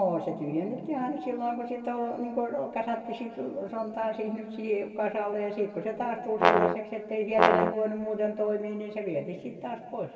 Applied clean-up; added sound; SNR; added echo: none; Brass instrument; -4 dB; reverberation time 1.8 s.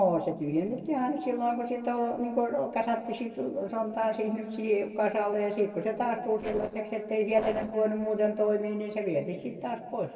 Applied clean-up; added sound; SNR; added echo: neural separator model SepFormer DNS4.